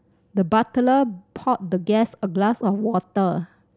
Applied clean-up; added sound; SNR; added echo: none; none; none; none.